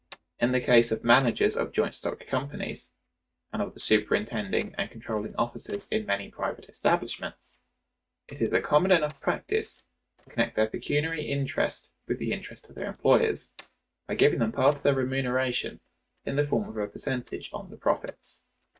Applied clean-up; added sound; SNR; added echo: neural mask model RNNoise.